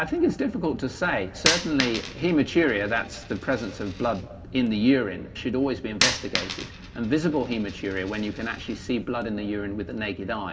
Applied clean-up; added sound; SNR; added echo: none; Coin (dropping); 7 dB; reverberation time 1.4 s.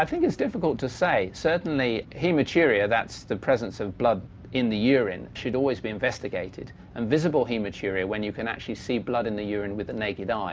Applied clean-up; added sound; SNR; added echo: none; none; none; none.